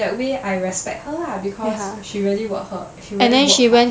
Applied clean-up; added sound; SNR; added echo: none; none; none; none.